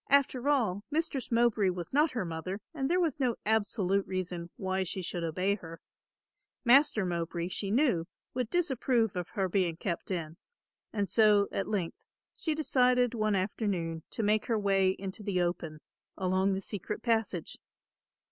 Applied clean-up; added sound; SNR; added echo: none; none; none; none.